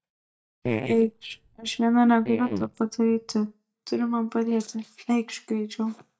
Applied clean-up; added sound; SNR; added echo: neural mask model DeepFilterNet 3.